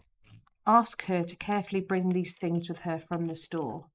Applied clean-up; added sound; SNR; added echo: neural mask model Resemble Enhance denoiser.